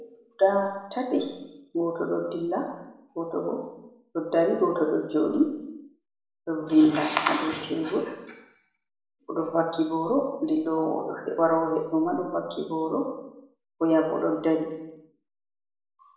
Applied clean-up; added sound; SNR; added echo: none; none; none; reverberation time 0.8 s.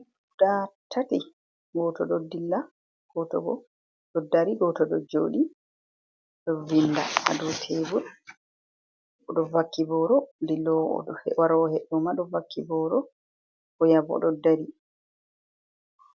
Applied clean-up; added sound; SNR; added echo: none; none; none; none.